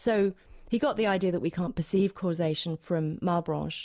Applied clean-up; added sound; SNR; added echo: none; none; none; none.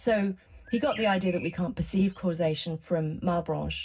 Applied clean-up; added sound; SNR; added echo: none; Bird; 19 dB; reverberation time 0.4 s.